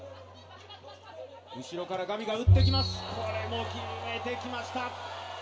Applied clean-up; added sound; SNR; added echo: none; Bowed string instrument; -3 dB; reverberation time 2.7 s.